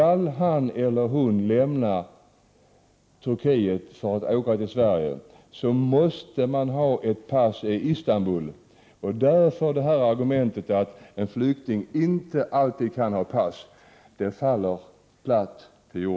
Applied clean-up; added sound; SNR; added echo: none; none; none; none.